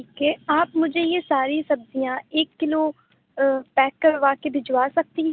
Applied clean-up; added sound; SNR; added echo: none; none; none; none.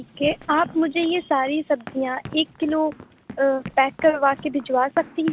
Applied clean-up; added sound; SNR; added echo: none; Run; 18 dB; none.